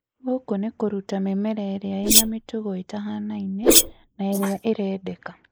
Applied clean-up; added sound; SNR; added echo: neural mask model Resemble Enhance denoiser.